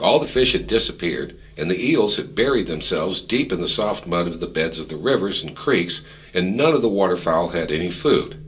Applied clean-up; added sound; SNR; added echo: none; none; none; reverberation time 0.2 s.